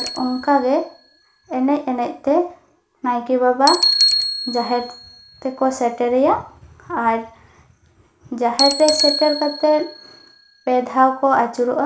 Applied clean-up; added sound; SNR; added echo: none; Bicycle; 5 dB; reverberation time 0.4 s.